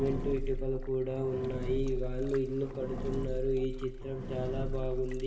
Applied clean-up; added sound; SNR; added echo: none; Engine; 3 dB; reverberation time 1.1 s.